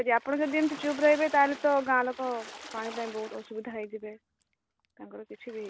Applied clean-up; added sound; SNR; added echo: none; Water / Splash, splatter; 17 dB; none.